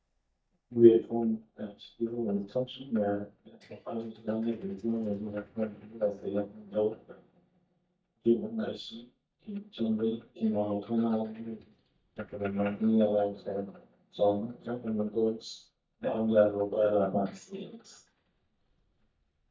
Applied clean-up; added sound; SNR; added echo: neural mask model DeepFilterNet 3.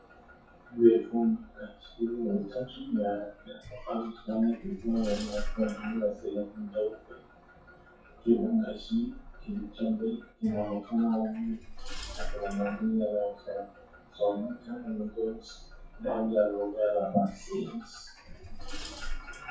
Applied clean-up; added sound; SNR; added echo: classical method WPE with log-MMSE.